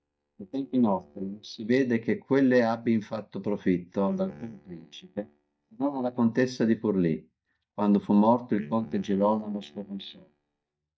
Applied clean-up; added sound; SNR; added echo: neural mask model DeepFilterNet 3.